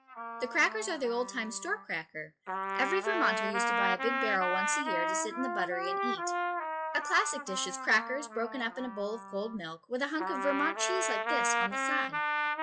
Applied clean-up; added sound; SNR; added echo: classical method log-MMSE.